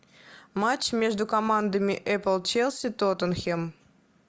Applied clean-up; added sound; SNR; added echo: none; none; none; none.